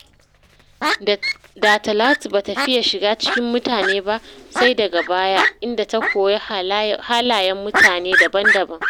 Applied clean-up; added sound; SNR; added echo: none; Fowl; 2 dB; none.